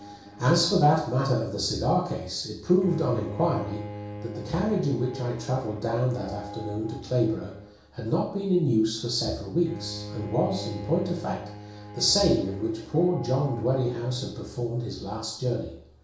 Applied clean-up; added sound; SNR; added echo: none; Bowed string instrument; 15 dB; reverberation time 0.6 s.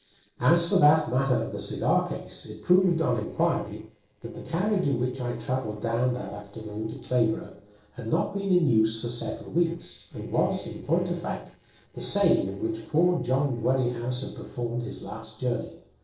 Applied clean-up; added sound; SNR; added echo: neural separator model SepFormer DNS4.